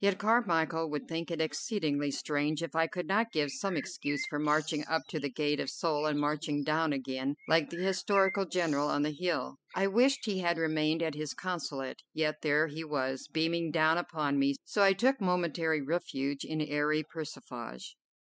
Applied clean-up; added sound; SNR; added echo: classical method spectral subtraction.